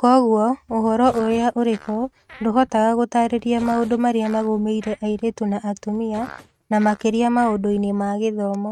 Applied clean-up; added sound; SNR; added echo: neural mask model RNNoise.